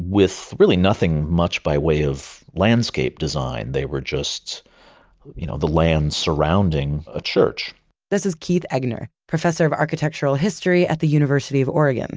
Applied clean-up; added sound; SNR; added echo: none; none; none; none.